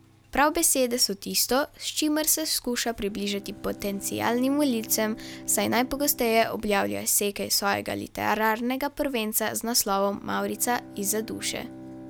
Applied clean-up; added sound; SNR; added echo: none; Bowed string instrument; 19 dB; none.